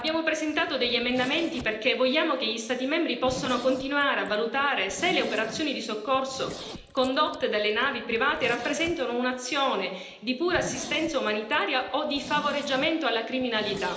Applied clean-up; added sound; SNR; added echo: none; Zipper (clothing); 16 dB; reverberation time 0.9 s.